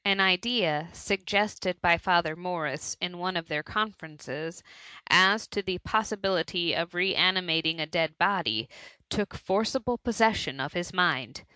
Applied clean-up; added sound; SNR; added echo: none; none; none; none.